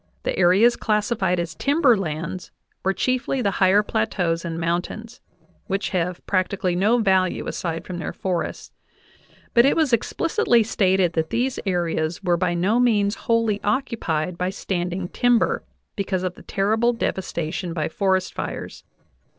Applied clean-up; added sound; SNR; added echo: neural separator model SepFormer DNS4.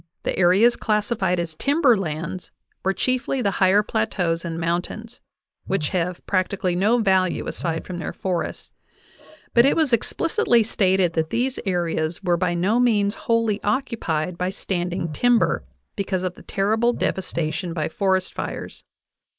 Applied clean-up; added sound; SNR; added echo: neural mask model Resemble Enhance denoiser.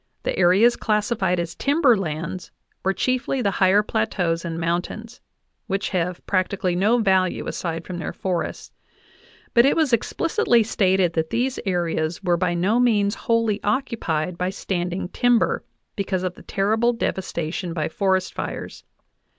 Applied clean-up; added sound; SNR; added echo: none; none; none; none.